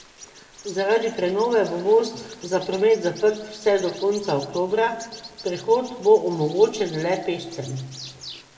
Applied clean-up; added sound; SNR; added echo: none; Bird vocalization, bird call, bird song; 19 dB; reverberation time 1.5 s.